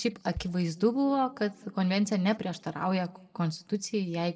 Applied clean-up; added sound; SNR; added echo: neural mask model DeepFilterNet 3.